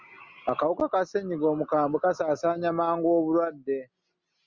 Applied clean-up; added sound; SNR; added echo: none; none; none; none.